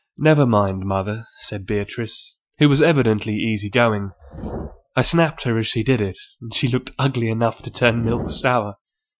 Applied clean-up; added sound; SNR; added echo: classical method Wiener filter.